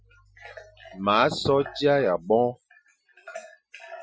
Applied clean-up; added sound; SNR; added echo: classical method Wiener filter.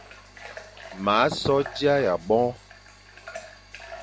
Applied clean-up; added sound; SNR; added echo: none; Water tap, faucet / Water; 17 dB; none.